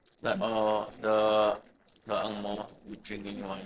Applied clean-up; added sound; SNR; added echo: neural separator model SepFormer DNS4.